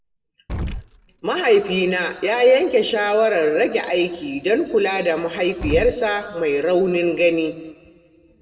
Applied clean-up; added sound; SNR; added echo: none; Explosion; 11 dB; reverberation time 1.2 s.